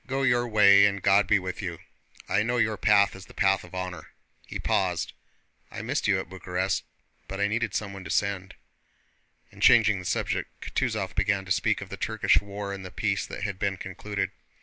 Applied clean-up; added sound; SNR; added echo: none; none; none; none.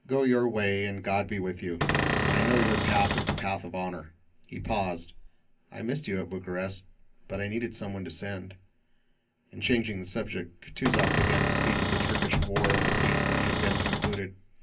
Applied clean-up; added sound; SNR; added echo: none; Cupboard open or close / Door; -5 dB; reverberation time 0.3 s.